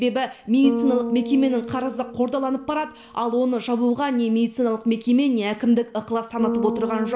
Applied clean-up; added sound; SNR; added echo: none; Bass guitar; 9 dB; reverberation time 0.6 s.